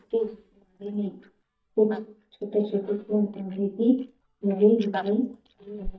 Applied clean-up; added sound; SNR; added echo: neural mask model DeepFilterNet 3.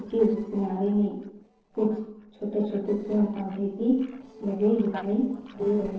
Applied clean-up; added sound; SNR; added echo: neural separator model SepFormer DNS4.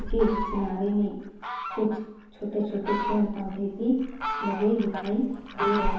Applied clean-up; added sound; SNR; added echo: none; Fowl; 5 dB; reverberation time 0.9 s.